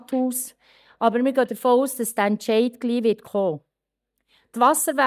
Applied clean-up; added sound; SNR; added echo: neural mask model DeepFilterNet 3.